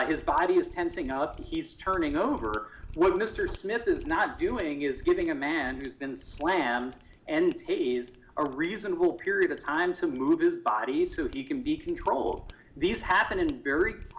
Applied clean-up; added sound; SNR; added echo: none; Mechanisms; 17 dB; none.